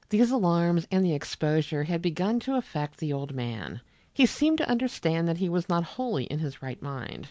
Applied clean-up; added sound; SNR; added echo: none; none; none; none.